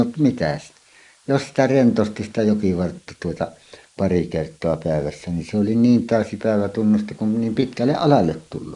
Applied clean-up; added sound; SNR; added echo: neural mask model Resemble Enhance denoiser.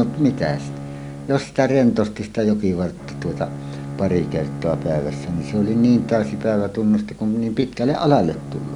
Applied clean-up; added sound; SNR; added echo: none; Bowed string instrument; 11 dB; none.